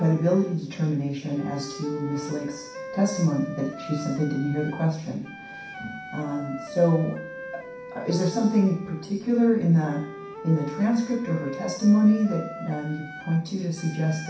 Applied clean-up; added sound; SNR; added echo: none; Wind instrument, woodwind instrument; 14 dB; reverberation time 0.6 s.